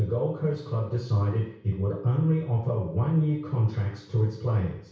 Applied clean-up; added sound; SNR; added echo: none; none; none; reverberation time 0.6 s.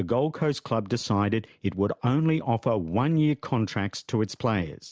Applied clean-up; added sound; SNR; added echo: none; none; none; none.